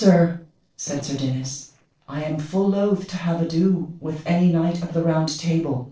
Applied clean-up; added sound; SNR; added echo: neural separator model SepFormer DNS4.